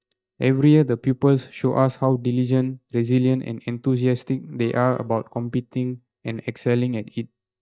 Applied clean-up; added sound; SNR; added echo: neural mask model DeepFilterNet 3.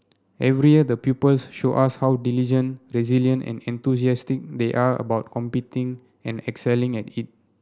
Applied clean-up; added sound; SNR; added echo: none; none; none; none.